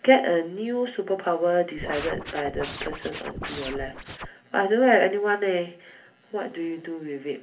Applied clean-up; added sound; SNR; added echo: none; Scratching (performance technique); 10 dB; reverberation time 0.3 s.